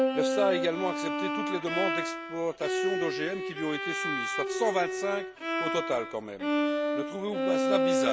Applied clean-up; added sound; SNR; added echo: none; Bowed string instrument; -2 dB; none.